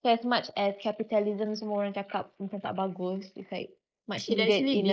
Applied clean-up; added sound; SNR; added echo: neural mask model Resemble Enhance denoiser.